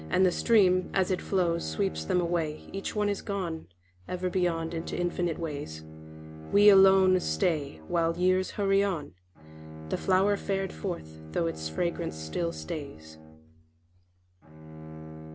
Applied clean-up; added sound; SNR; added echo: none; Bowed string instrument; 13 dB; none.